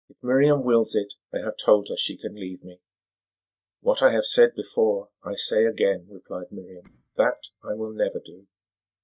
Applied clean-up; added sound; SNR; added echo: neural mask model DeepFilterNet 3.